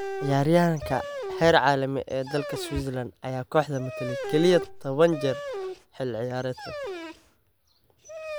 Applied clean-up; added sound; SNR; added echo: none; Dog; 10 dB; none.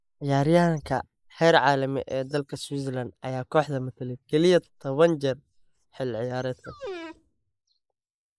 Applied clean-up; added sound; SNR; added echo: neural mask model Resemble Enhance denoiser.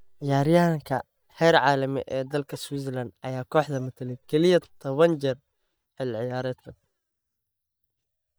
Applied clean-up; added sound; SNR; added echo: neural mask model DeepFilterNet 3.